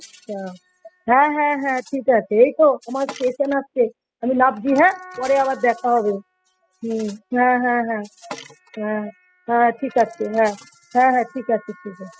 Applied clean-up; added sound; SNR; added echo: classical method spectral subtraction.